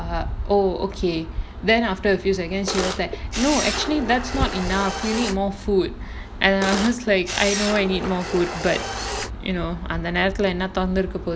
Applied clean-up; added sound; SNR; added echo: none; Camera; 6 dB; none.